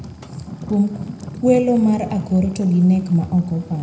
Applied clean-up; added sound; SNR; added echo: none; Fire; 15 dB; reverberation time 0.7 s.